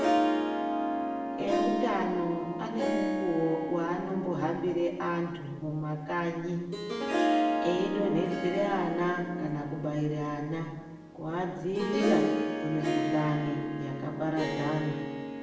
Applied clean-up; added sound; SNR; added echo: none; Harp; 1 dB; reverberation time 1.0 s.